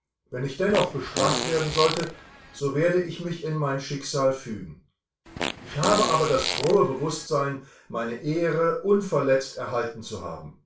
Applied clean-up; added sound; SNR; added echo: none; Fart; 5 dB; reverberation time 0.2 s.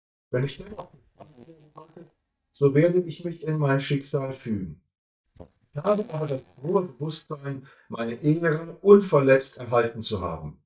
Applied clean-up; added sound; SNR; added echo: neural mask model DeepFilterNet 3.